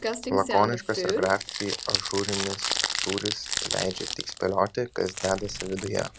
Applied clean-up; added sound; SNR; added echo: none; Crumpling, crinkling; 3 dB; none.